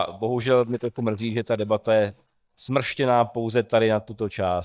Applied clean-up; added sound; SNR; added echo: neural mask model DeepFilterNet 3.